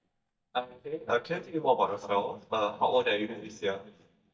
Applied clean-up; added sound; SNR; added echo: neural mask model DeepFilterNet 3.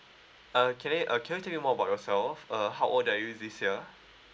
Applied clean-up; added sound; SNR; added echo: none; none; none; none.